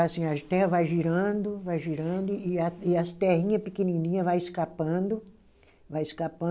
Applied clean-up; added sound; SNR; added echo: none; none; none; none.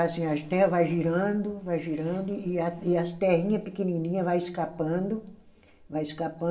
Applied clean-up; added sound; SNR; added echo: none; none; none; reverberation time 0.7 s.